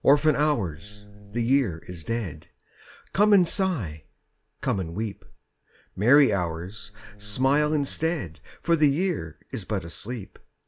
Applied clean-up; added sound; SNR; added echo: none; Buzz; 16 dB; none.